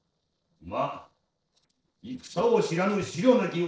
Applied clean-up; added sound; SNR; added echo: neural separator model SepFormer DNS4.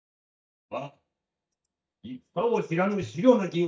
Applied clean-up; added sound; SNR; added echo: neural mask model DeepFilterNet 3.